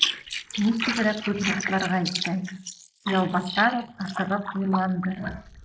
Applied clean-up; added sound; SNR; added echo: neural mask model Resemble Enhance denoiser.